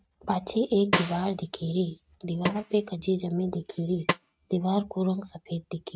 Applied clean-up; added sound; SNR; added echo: neural mask model RNNoise.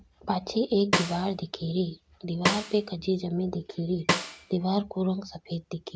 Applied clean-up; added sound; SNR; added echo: none; Snare drum; 4 dB; none.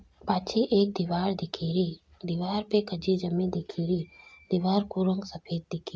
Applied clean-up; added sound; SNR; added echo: none; none; none; none.